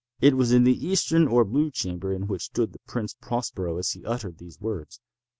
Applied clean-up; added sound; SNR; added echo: none; none; none; none.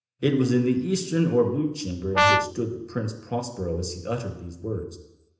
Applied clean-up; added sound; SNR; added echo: none; Brass instrument; -2 dB; reverberation time 0.9 s.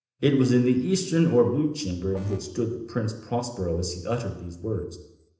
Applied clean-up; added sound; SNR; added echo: neural separator model SepFormer DNS4.